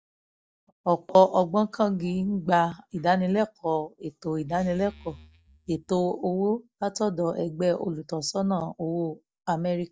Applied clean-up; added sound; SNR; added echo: neural mask model DeepFilterNet 3.